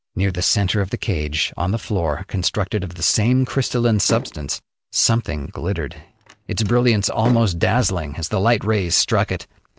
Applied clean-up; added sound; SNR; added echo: none; Slam; 16 dB; none.